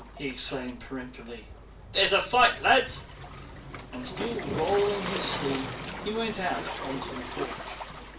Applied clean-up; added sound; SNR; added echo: none; Waves, surf; 8 dB; reverberation time 0.3 s.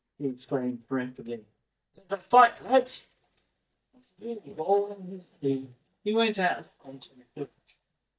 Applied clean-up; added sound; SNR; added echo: neural mask model DeepFilterNet 3.